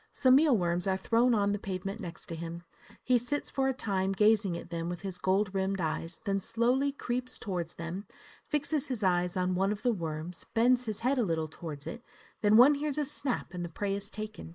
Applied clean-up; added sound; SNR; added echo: neural mask model Resemble Enhance denoiser.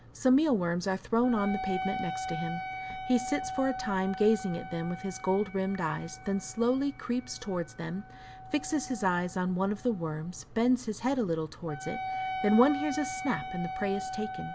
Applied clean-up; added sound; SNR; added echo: none; Wind instrument, woodwind instrument; 9 dB; none.